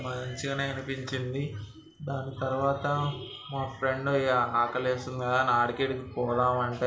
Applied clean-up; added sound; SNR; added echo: none; none; none; reverberation time 0.8 s.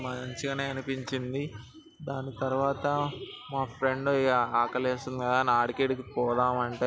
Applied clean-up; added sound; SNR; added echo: none; none; none; none.